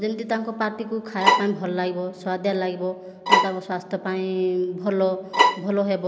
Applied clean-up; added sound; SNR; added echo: none; Bowed string instrument; -4 dB; none.